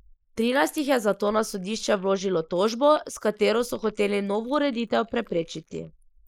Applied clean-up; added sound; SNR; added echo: neural mask model Resemble Enhance denoiser.